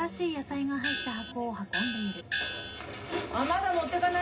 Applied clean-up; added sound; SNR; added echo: none; Gong; 3 dB; reverberation time 0.4 s.